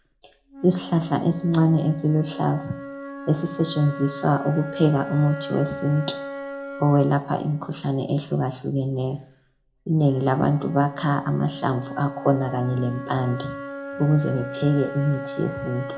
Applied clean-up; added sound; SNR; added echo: none; Wind instrument, woodwind instrument; 12 dB; reverberation time 0.3 s.